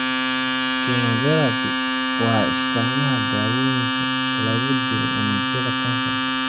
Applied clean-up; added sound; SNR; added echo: none; Domestic sounds, home sounds; -3 dB; none.